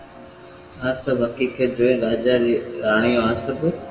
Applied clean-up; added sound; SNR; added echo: none; Piano; 17 dB; reverberation time 1.4 s.